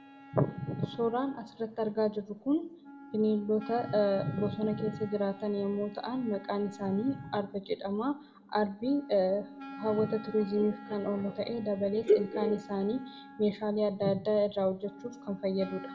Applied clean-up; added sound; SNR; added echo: none; Wind instrument, woodwind instrument; 18 dB; reverberation time 0.6 s.